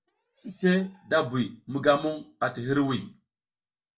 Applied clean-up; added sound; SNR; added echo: neural mask model DeepFilterNet 3.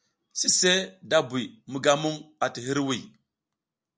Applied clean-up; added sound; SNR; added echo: none; none; none; none.